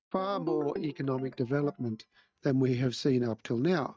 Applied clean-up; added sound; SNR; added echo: neural mask model DeepFilterNet 3.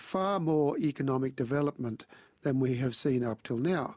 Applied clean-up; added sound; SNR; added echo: none; none; none; none.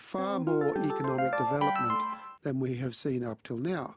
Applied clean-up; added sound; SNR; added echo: none; Ringtone; -2 dB; none.